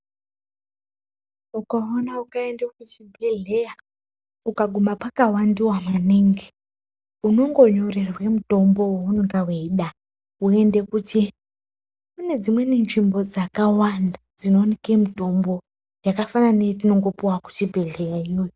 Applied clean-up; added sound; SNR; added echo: none; none; none; none.